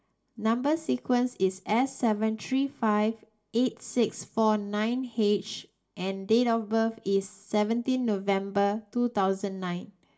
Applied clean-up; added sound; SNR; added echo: none; none; none; reverberation time 0.2 s.